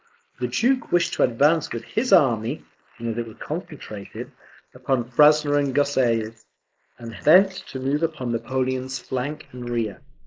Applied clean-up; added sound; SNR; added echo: neural mask model Resemble Enhance denoiser.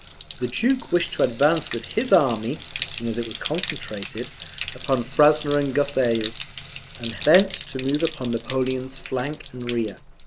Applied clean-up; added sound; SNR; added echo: none; Bathtub (filling or washing); 9 dB; none.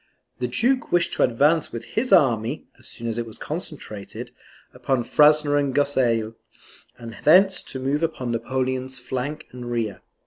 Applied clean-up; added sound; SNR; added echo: none; none; none; none.